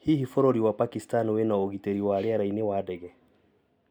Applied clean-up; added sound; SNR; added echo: none; none; none; none.